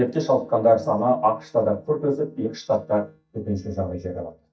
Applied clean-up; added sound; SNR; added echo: neural mask model DeepFilterNet 3.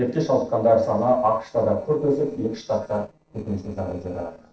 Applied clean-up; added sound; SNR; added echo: neural separator model SepFormer DNS4.